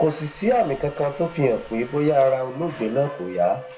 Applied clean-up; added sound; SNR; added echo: none; Subway, metro, underground; 19 dB; reverberation time 0.6 s.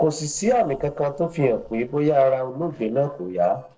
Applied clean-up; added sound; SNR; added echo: neural separator model SepFormer DNS4.